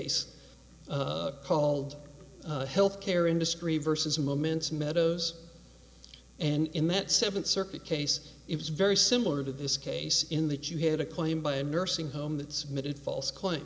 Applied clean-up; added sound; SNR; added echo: none; none; none; none.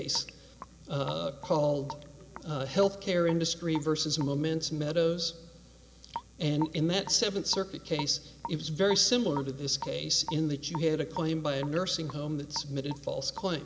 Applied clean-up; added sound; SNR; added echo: none; Raindrop / Drip; 16 dB; none.